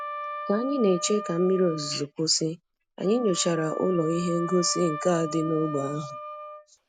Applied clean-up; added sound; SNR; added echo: none; Wind instrument, woodwind instrument; 10 dB; none.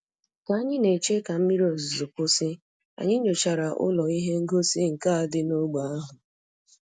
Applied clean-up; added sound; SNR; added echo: none; none; none; none.